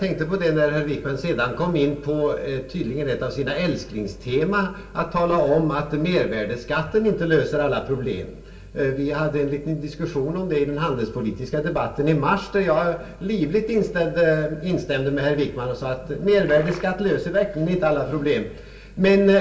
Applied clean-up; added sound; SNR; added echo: none; Liquid; 15 dB; reverberation time 0.3 s.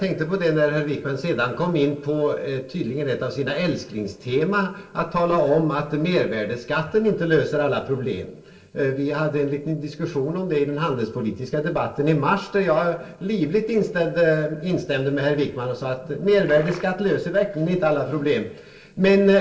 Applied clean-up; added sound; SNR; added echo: neural separator model SepFormer DNS4.